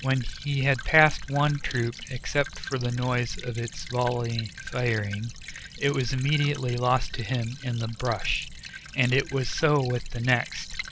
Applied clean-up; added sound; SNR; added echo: none; Stream / Trickle, dribble; 15 dB; none.